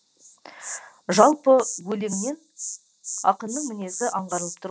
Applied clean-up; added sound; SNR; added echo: none; Insect; 12 dB; none.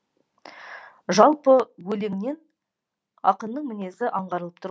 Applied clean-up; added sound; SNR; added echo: none; none; none; none.